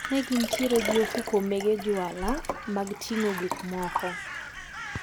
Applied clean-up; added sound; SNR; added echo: none; Crow + Liquid; 6 dB; none.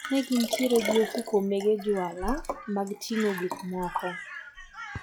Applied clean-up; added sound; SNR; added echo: classical method log-MMSE.